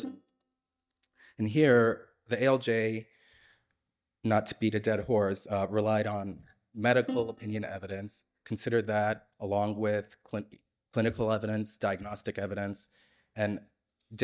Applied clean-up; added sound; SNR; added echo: neural mask model DeepFilterNet 3.